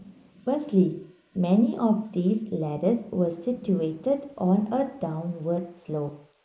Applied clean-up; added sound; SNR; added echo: neural mask model Resemble Enhance denoiser.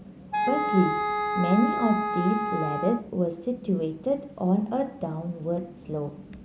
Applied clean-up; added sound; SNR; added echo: none; Wind instrument, woodwind instrument; 1 dB; none.